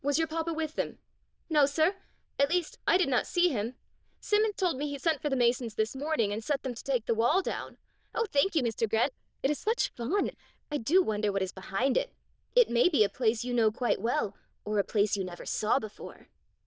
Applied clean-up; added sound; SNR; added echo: neural diffusion model UNIVERSE++.